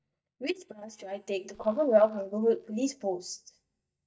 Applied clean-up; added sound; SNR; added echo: neural mask model DeepFilterNet 3.